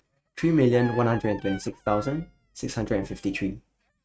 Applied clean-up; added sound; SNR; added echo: neural mask model RNNoise.